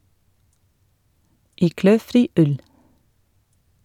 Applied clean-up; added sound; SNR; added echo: none; none; none; none.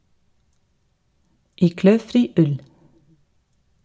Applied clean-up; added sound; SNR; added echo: none; none; none; reverberation time 0.4 s.